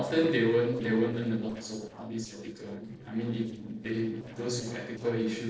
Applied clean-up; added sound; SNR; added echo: neural separator model SepFormer DNS4.